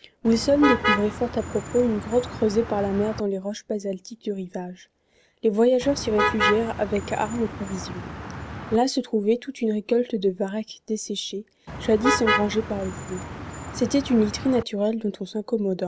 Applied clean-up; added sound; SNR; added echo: none; Motor vehicle (road); 4 dB; none.